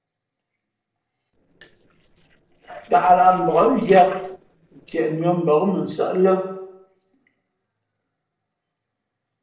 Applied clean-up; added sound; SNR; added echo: neural separator model SepFormer DNS4.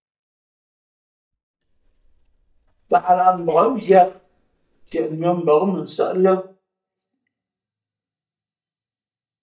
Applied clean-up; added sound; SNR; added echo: neural mask model DeepFilterNet 3.